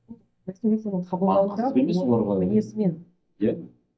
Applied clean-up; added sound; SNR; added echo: neural mask model DeepFilterNet 3.